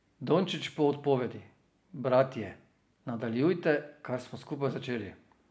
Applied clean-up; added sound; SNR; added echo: none; none; none; none.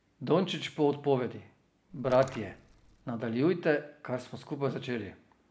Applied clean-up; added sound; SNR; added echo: none; Splash, splatter; 19 dB; none.